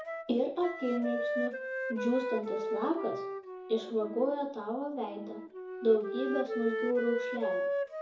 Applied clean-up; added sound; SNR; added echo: none; Wind instrument, woodwind instrument; 3 dB; reverberation time 0.6 s.